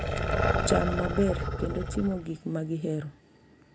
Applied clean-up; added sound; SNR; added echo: none; Growling; 0 dB; none.